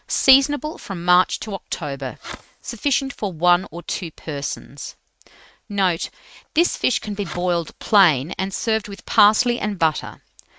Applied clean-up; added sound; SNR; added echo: neural mask model RNNoise.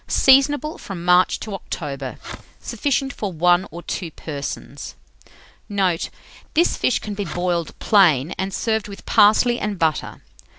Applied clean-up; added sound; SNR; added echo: none; Fireworks; 16 dB; none.